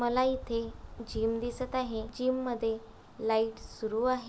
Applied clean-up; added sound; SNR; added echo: none; none; none; none.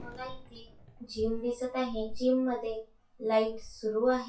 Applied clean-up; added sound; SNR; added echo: classical method WPE with log-MMSE.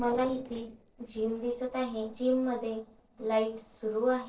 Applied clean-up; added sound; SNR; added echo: neural separator model SepFormer DNS4.